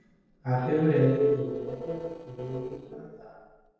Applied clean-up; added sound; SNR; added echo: neural separator model SepFormer DNS4.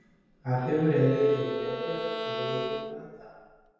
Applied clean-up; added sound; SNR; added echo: none; Bowed string instrument; 7 dB; reverberation time 1.2 s.